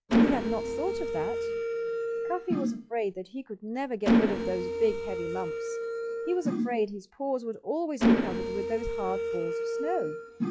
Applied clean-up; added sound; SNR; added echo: classical method log-MMSE.